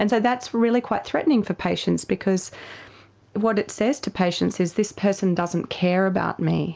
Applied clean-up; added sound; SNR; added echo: none; none; none; none.